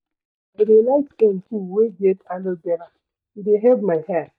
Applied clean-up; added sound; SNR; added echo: neural mask model DeepFilterNet 3.